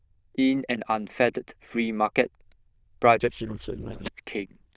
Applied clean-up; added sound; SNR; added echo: neural diffusion model UNIVERSE++.